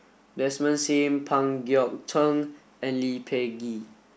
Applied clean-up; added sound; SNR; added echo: none; none; none; none.